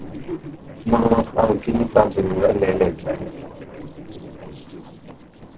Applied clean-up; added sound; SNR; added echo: neural separator model SepFormer DNS4.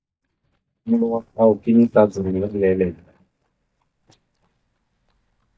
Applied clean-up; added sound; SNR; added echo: neural mask model DeepFilterNet 3.